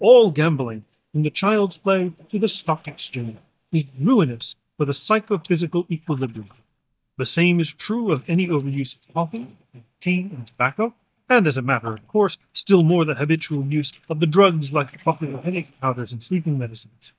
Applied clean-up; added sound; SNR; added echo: neural mask model DeepFilterNet 3.